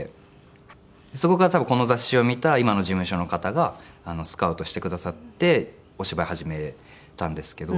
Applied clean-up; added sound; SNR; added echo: none; none; none; none.